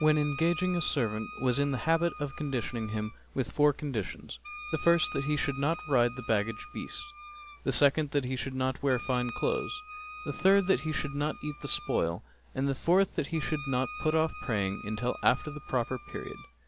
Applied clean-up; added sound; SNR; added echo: none; Wind instrument, woodwind instrument; 14 dB; none.